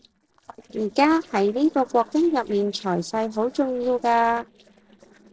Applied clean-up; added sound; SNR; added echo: neural separator model SepFormer DNS4.